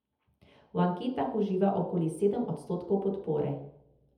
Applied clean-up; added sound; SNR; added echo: none; none; none; reverberation time 0.7 s.